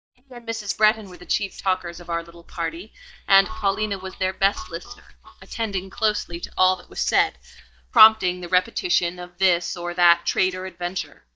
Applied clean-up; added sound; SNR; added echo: neural mask model DeepFilterNet 3.